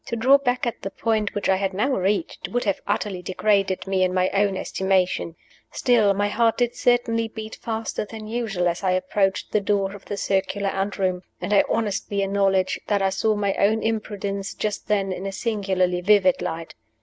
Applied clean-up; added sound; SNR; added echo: none; none; none; none.